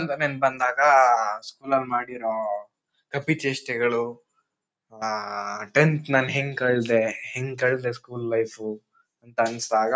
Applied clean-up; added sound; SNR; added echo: none; none; none; none.